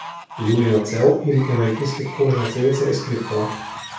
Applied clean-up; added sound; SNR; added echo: none; Fowl; 14 dB; reverberation time 0.6 s.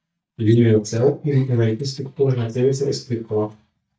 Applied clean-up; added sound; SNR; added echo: neural mask model DeepFilterNet 3.